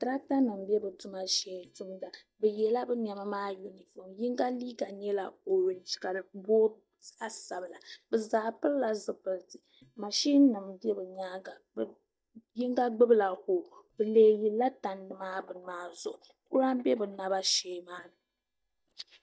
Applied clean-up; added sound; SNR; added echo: neural mask model DeepFilterNet 3.